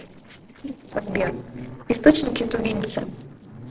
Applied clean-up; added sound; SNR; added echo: neural separator model SepFormer DNS4.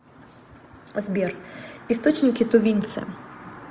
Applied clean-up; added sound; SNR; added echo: none; none; none; none.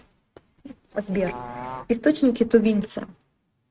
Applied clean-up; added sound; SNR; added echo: neural mask model RNNoise.